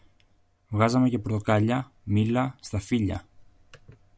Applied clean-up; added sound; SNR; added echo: none; none; none; none.